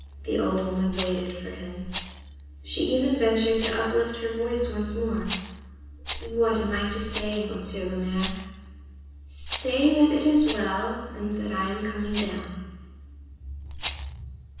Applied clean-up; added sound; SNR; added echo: none; Rattle; 4 dB; reverberation time 1.1 s.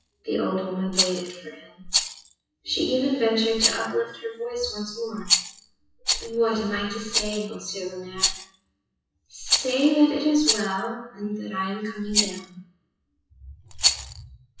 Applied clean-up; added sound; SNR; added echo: classical method WPE with log-MMSE.